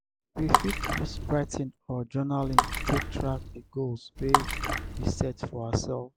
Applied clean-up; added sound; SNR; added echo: none; Water / Splash, splatter; -2 dB; none.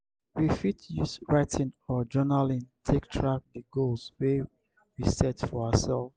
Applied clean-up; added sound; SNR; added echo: none; none; none; none.